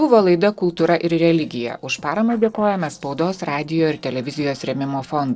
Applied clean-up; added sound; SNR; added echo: neural separator model SepFormer DNS4.